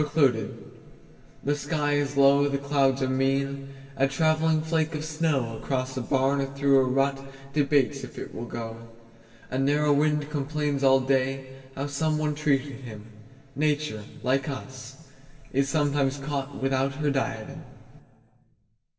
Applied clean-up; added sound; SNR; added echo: none; none; none; reverberation time 2.6 s.